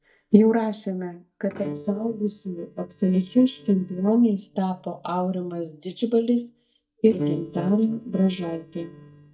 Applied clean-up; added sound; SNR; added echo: neural mask model DeepFilterNet 3.